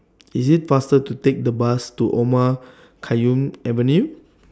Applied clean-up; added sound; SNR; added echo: none; none; none; none.